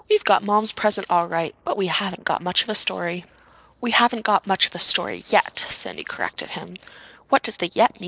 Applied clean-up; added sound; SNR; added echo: neural separator model SepFormer DNS4.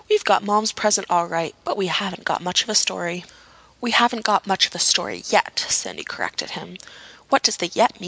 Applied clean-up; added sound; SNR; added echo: none; none; none; none.